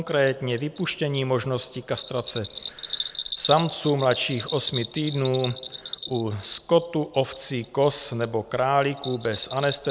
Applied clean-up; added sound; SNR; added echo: none; Bell; 11 dB; none.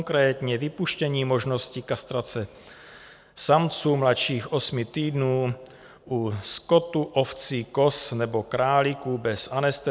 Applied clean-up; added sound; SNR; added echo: none; none; none; none.